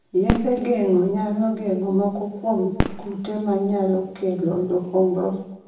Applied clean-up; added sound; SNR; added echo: none; Fireworks; 9 dB; reverberation time 0.7 s.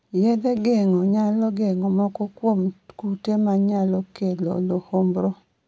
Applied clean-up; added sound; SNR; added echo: none; none; none; none.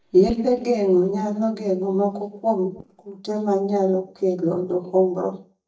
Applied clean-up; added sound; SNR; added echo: neural mask model DeepFilterNet 3.